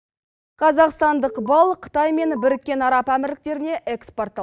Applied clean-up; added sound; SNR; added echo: neural mask model DeepFilterNet 3.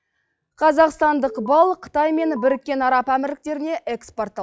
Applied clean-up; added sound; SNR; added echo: classical method log-MMSE.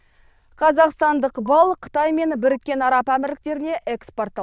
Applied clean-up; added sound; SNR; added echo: neural diffusion model UNIVERSE++.